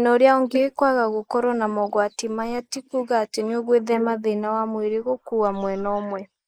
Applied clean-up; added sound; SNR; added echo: neural mask model Resemble Enhance denoiser.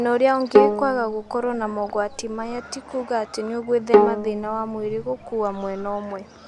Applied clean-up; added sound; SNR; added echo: none; Bowed string instrument; -1 dB; none.